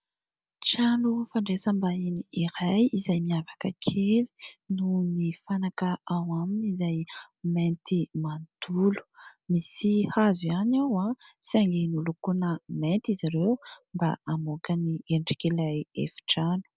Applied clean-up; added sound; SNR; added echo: none; none; none; none.